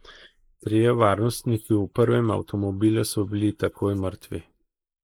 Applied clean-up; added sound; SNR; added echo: neural mask model Resemble Enhance denoiser.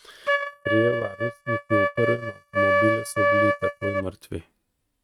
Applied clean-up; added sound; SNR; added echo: neural mask model RNNoise.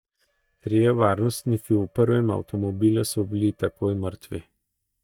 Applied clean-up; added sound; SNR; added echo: neural mask model DeepFilterNet 3.